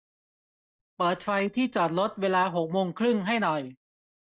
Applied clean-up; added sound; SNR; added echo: neural mask model DeepFilterNet 3.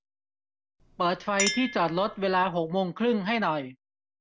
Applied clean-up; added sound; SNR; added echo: none; Chink, clink; 11 dB; none.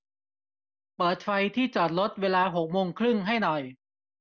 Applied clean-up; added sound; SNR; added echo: none; none; none; none.